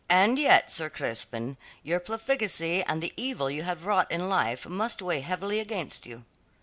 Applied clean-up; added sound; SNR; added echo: none; none; none; none.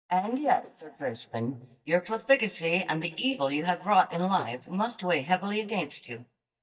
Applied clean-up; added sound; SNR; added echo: neural mask model DeepFilterNet 3.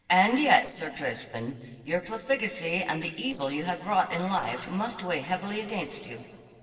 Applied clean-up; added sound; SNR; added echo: neural separator model SepFormer DNS4.